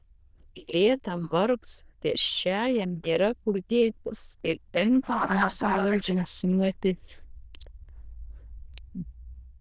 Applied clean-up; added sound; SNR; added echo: neural diffusion model UNIVERSE++.